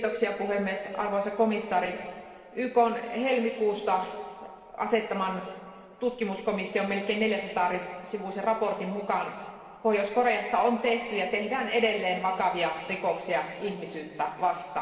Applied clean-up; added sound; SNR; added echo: none; none; none; reverberation time 2.1 s.